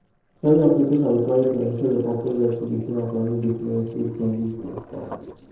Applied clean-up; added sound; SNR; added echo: neural separator model SepFormer DNS4.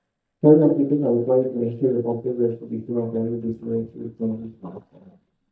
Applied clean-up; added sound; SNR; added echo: neural mask model DeepFilterNet 3.